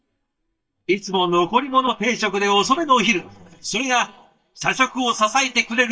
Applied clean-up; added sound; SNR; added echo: neural mask model DeepFilterNet 3.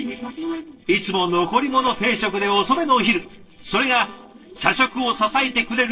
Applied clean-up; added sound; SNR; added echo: neural separator model SepFormer DNS4.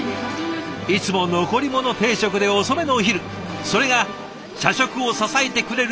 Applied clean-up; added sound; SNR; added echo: none; none; none; none.